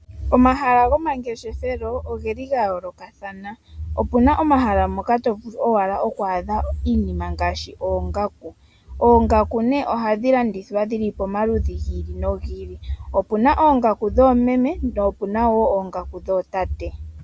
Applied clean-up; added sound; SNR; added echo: none; none; none; none.